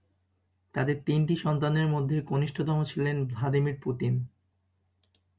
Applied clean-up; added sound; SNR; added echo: none; none; none; none.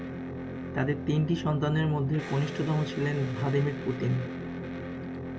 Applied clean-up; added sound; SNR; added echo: none; Electric guitar; 6 dB; none.